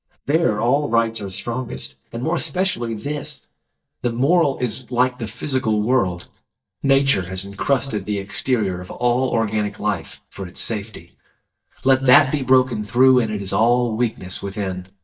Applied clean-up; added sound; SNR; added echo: neural mask model DeepFilterNet 3.